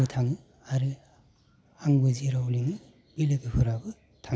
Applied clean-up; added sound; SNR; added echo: none; none; none; none.